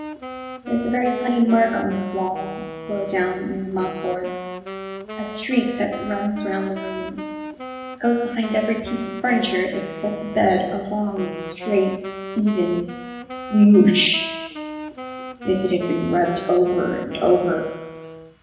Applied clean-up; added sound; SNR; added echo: none; Wind instrument, woodwind instrument; 12 dB; reverberation time 1.0 s.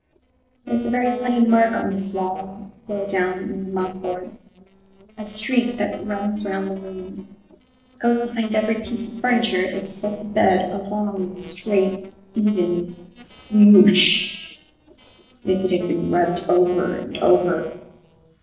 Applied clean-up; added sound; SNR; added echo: neural separator model SepFormer DNS4.